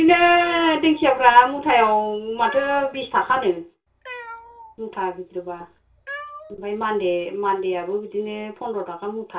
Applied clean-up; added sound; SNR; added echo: none; Cat; 19 dB; reverberation time 0.2 s.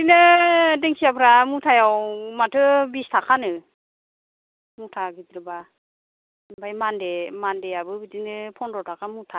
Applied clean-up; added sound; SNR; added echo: none; none; none; none.